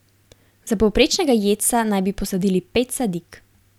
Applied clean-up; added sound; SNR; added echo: none; none; none; none.